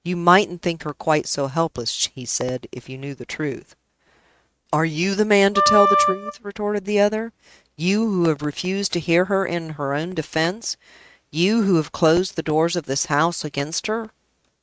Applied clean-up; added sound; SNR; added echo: neural mask model RNNoise.